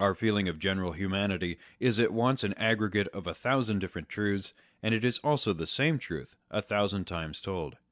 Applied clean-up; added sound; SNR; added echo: none; none; none; none.